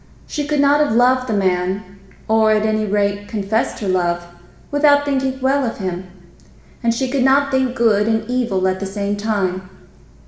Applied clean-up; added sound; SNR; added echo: none; none; none; reverberation time 1.0 s.